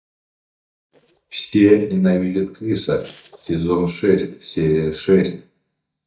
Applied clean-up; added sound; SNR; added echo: neural mask model DeepFilterNet 3.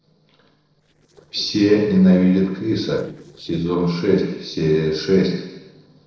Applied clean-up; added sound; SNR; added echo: neural separator model SepFormer DNS4.